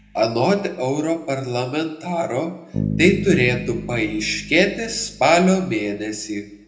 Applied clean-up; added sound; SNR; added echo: none; Bass guitar; 11 dB; reverberation time 0.7 s.